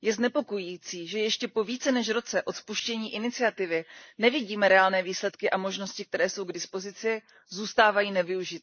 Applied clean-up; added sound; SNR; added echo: neural mask model Resemble Enhance denoiser.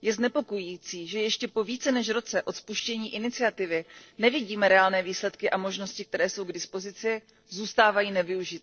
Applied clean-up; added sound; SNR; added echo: neural separator model SepFormer DNS4.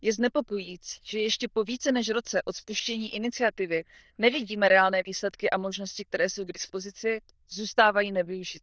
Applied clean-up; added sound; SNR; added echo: neural diffusion model UNIVERSE++.